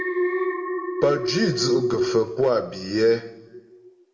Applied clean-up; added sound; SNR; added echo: none; Alarm; 3 dB; reverberation time 0.8 s.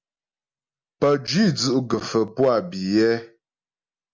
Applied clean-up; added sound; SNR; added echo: none; none; none; none.